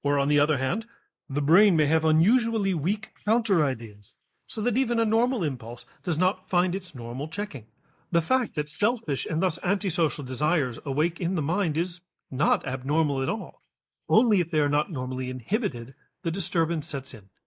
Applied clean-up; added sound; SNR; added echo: neural mask model Resemble Enhance denoiser.